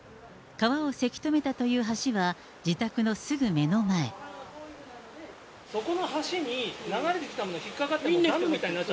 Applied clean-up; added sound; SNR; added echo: none; none; none; none.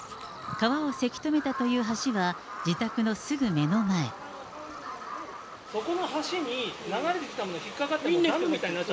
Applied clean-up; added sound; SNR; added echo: none; Bird vocalization, bird call, bird song; 12 dB; none.